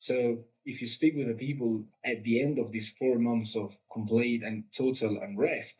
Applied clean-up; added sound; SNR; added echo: neural mask model DeepFilterNet 3.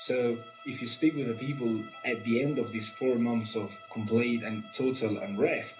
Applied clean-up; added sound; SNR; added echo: none; Bowed string instrument; 18 dB; reverberation time 0.3 s.